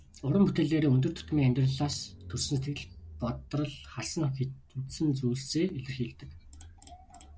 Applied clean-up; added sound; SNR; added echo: none; Engine / Car; 19 dB; none.